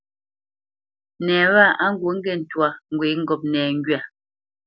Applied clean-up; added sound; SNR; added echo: none; none; none; none.